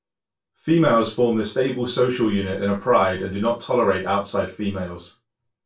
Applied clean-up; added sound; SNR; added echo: none; none; none; reverberation time 0.2 s.